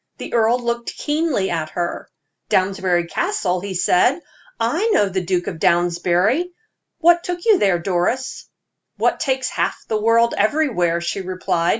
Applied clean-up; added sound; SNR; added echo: none; none; none; none.